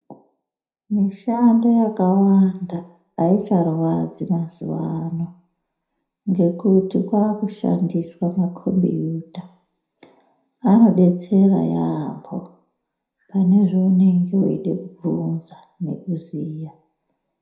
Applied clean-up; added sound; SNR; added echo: none; none; none; reverberation time 0.4 s.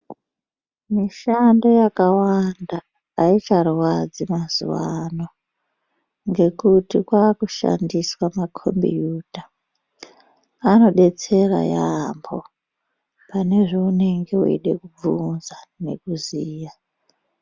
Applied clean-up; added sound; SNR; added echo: none; none; none; none.